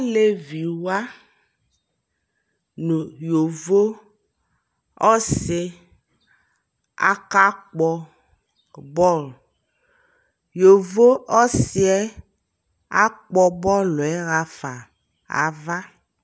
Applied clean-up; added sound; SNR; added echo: none; none; none; none.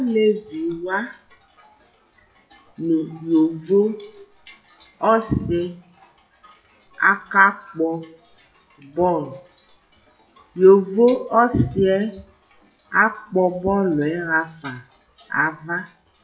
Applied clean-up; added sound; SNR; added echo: classical method WPE with log-MMSE.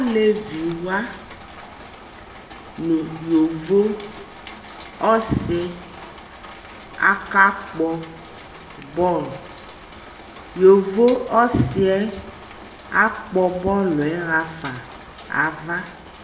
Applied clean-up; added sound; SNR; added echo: none; Rain; 16 dB; reverberation time 0.7 s.